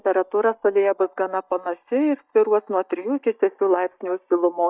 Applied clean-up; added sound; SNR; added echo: neural mask model DeepFilterNet 3.